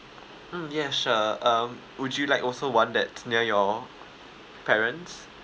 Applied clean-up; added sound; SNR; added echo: none; none; none; none.